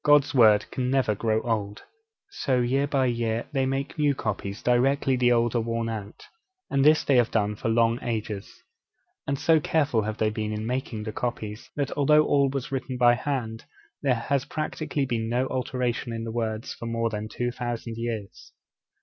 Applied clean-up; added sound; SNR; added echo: none; none; none; none.